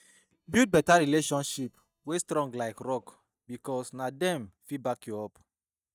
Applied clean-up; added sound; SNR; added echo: neural mask model DeepFilterNet 3.